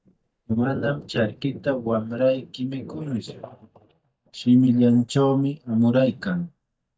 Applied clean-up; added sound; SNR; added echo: neural mask model DeepFilterNet 3.